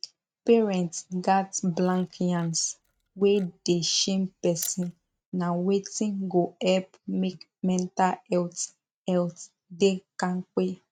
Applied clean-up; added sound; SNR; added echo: neural mask model RNNoise.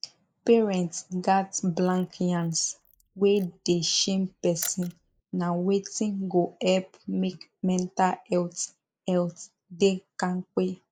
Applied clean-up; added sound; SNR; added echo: neural mask model Resemble Enhance denoiser.